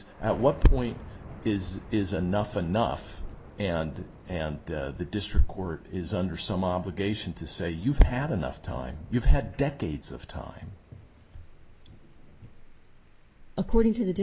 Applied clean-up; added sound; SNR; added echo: none; Thunder / Rain; 19 dB; none.